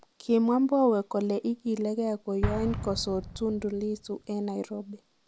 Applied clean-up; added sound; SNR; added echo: none; Explosion; 11 dB; none.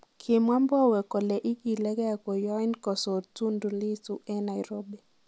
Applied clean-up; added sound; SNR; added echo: none; none; none; none.